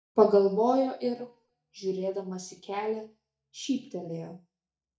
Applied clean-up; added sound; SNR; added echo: neural mask model DeepFilterNet 3.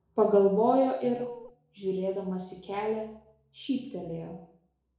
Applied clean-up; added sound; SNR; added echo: neural separator model SepFormer DNS4.